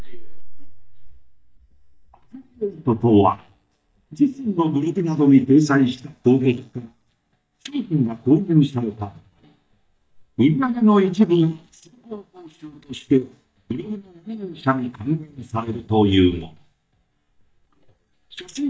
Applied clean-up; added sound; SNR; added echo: neural mask model DeepFilterNet 3.